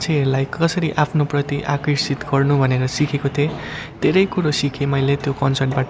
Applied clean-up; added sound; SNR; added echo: none; none; none; none.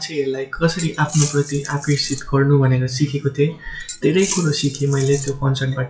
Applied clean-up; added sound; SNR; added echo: classical method WPE with log-MMSE.